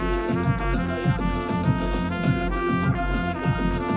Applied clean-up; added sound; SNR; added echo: none; Trumpet; 8 dB; reverberation time 0.3 s.